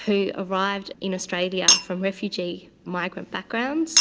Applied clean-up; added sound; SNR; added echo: none; Chink, clink; 1 dB; none.